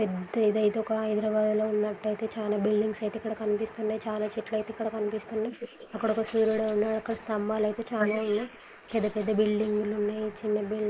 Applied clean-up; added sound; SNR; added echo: neural mask model Resemble Enhance denoiser.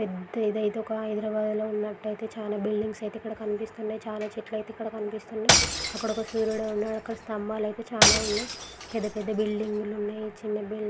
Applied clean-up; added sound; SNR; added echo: none; Shatter / Crushing; -2 dB; none.